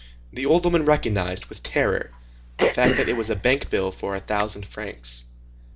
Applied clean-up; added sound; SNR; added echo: none; Cough; 4 dB; none.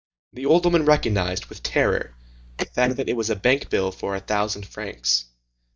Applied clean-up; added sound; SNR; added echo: neural mask model DeepFilterNet 3.